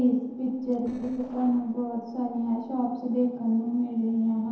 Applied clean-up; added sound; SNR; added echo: neural separator model SepFormer DNS4.